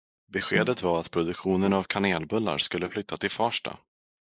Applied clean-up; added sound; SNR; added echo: neural mask model Resemble Enhance denoiser.